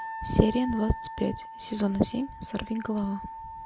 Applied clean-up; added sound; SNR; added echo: none; Wind instrument, woodwind instrument; 14 dB; none.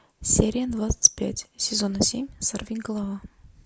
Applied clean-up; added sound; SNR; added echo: none; none; none; none.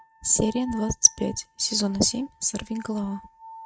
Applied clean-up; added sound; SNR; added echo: neural mask model RNNoise.